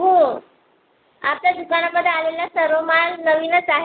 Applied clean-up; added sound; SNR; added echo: none; none; none; none.